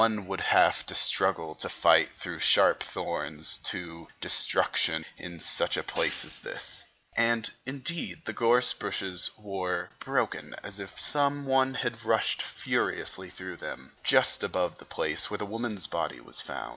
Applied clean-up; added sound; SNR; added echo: none; Hi-hat; 17 dB; none.